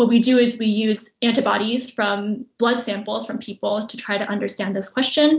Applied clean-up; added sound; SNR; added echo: none; none; none; none.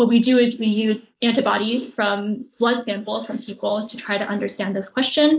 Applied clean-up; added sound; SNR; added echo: neural mask model Resemble Enhance denoiser.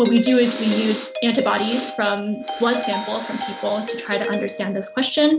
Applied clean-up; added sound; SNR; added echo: none; Breathing + Doorbell; 8 dB; none.